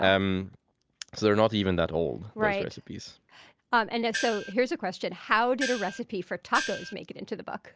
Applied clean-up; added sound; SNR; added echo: none; Gong; 6 dB; none.